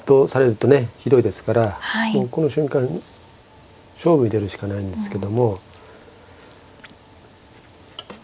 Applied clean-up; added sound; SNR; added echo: none; none; none; none.